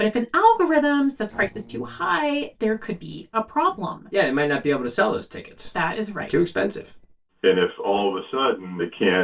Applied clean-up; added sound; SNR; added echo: neural separator model SepFormer DNS4.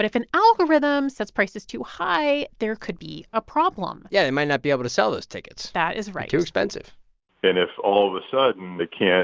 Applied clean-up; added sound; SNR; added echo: none; none; none; none.